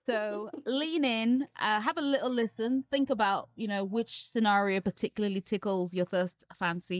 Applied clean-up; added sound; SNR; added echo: neural mask model DeepFilterNet 3.